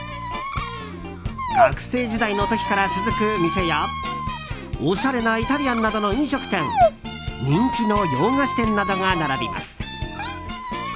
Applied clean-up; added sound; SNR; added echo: none; Squeak; 3 dB; none.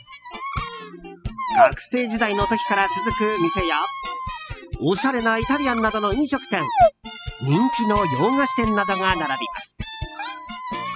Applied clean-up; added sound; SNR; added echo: classical method spectral subtraction.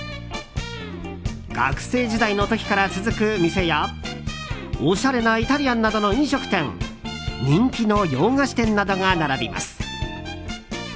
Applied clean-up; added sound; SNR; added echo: none; none; none; none.